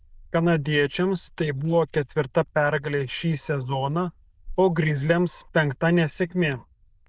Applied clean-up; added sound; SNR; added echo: neural diffusion model UNIVERSE++.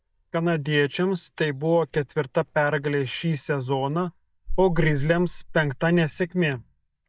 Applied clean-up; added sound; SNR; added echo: neural mask model DeepFilterNet 3.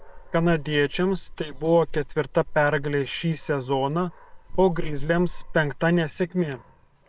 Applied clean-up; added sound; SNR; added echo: neural separator model SepFormer WHAM!.